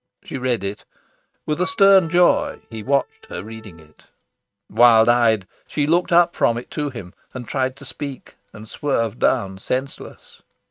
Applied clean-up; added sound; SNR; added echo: neural mask model RNNoise.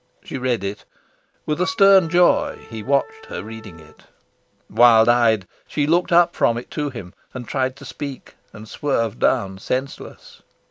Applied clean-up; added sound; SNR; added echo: none; Wind instrument, woodwind instrument; 18 dB; none.